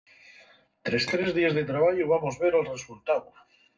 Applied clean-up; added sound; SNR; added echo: neural separator model SepFormer DNS4.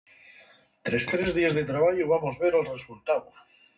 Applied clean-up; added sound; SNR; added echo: none; Chink, clink; 12 dB; reverberation time 0.3 s.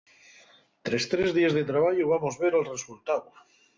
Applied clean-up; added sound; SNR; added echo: none; none; none; none.